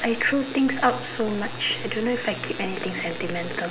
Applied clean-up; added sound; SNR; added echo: none; none; none; none.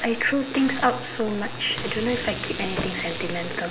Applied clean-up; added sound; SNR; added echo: none; Packing tape, duct tape + Sliding door; 11 dB; none.